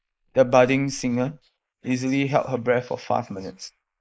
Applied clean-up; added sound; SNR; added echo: neural mask model Resemble Enhance denoiser.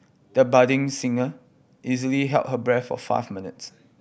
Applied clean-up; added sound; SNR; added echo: none; none; none; none.